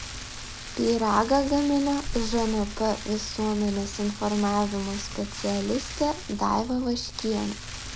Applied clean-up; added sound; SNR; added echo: none; Rain; 10 dB; none.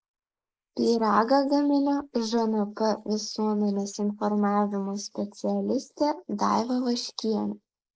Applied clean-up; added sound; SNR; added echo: neural mask model Resemble Enhance denoiser.